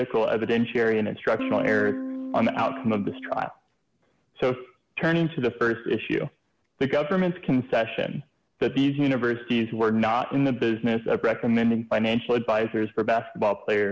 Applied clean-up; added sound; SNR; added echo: none; Electric guitar / Strum; 7 dB; none.